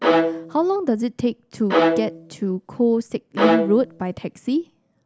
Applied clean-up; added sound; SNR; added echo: none; Bowed string instrument; 0 dB; none.